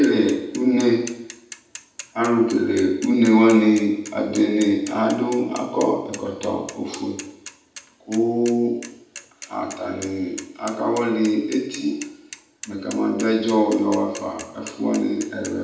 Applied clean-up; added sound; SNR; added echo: none; Mechanisms / Bicycle; 19 dB; reverberation time 0.8 s.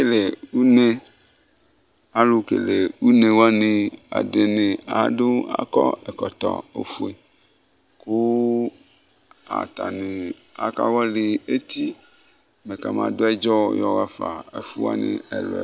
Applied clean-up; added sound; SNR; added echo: none; none; none; none.